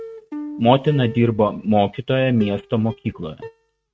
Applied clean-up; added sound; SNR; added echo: neural mask model RNNoise.